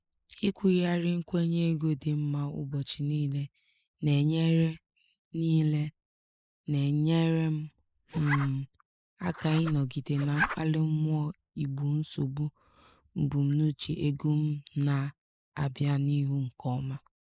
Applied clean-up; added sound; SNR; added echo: neural mask model Resemble Enhance denoiser.